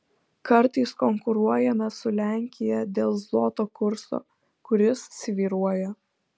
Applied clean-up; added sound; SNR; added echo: none; none; none; none.